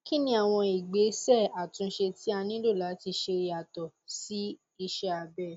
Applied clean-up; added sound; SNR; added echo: none; none; none; none.